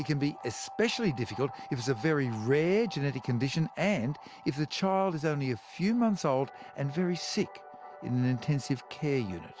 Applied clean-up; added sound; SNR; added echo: none; none; none; none.